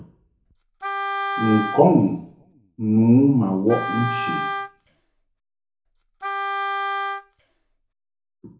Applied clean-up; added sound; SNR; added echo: none; Wind instrument, woodwind instrument; 6 dB; reverberation time 0.6 s.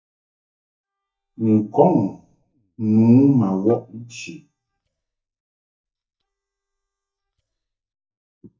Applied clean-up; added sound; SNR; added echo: neural mask model DeepFilterNet 3.